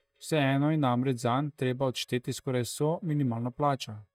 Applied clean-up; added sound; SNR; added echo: neural mask model DeepFilterNet 3.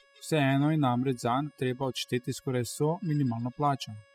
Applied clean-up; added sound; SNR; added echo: classical method spectral subtraction.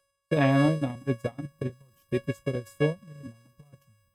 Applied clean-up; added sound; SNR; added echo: neural mask model RNNoise.